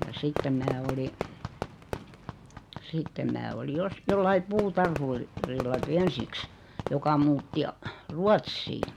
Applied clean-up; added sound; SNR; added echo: none; Fireworks; 8 dB; none.